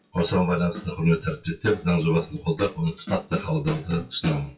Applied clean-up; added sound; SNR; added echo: classical method WPE with log-MMSE.